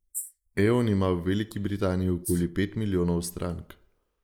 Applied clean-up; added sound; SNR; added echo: neural mask model Resemble Enhance denoiser.